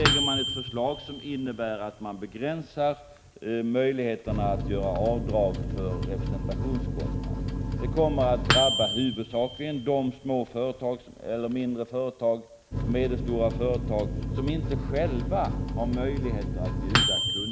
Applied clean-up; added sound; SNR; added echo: none; Microwave oven; 1 dB; none.